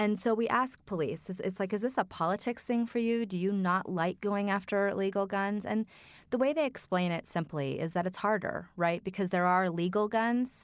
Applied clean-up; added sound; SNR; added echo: none; none; none; none.